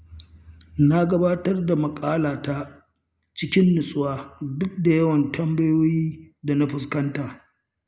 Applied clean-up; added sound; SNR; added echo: none; none; none; none.